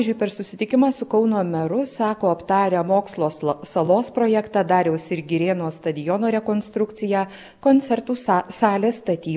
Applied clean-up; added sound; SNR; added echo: none; none; none; none.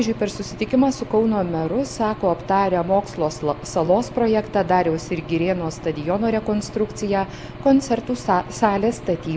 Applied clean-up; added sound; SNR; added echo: none; Engine / Aircraft; 14 dB; none.